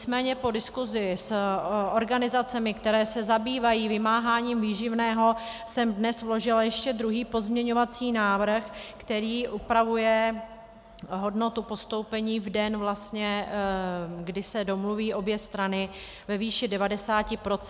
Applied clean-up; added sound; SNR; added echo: none; none; none; none.